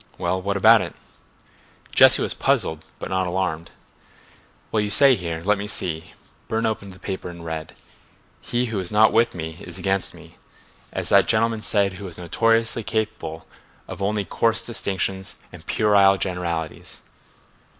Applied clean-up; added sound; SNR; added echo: none; none; none; none.